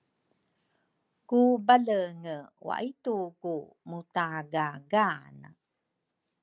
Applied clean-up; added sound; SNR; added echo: none; none; none; none.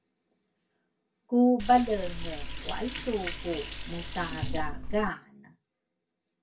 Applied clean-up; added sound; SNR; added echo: none; Liquid; 3 dB; reverberation time 0.2 s.